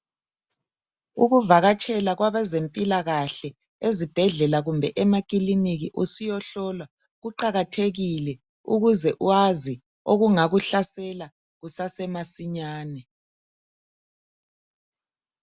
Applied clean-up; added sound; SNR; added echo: none; none; none; none.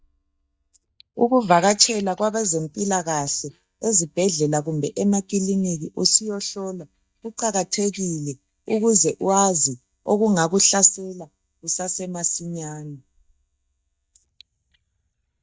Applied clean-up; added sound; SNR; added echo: neural mask model DeepFilterNet 3.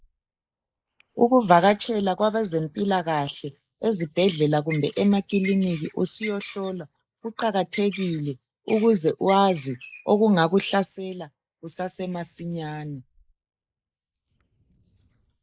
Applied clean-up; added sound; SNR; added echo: neural mask model Resemble Enhance denoiser.